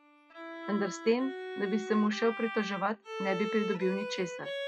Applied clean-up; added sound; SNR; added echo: classical method log-MMSE.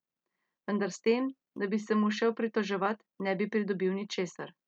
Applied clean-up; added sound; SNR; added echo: none; none; none; none.